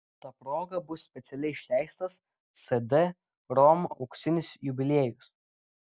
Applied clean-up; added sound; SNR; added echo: none; none; none; none.